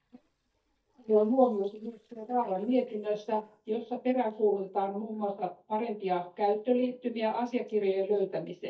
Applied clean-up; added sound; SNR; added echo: neural mask model DeepFilterNet 3.